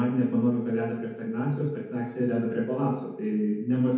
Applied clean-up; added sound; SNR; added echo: none; none; none; reverberation time 1.0 s.